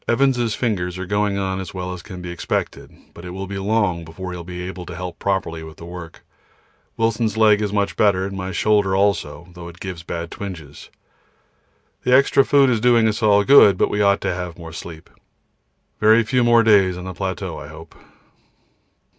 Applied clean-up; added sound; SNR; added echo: none; none; none; none.